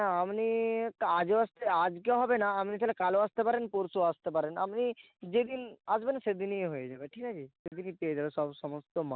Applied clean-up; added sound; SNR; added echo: none; none; none; none.